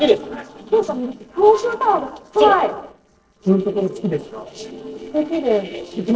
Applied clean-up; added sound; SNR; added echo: neural separator model SepFormer DNS4.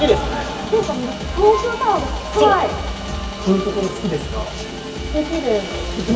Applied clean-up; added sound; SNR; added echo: none; Sawing; 16 dB; reverberation time 2.5 s.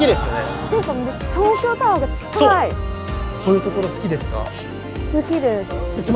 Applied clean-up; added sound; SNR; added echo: none; none; none; none.